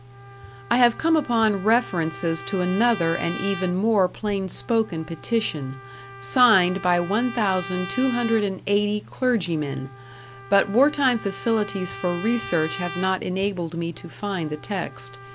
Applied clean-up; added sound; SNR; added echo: none; Trumpet; 15 dB; none.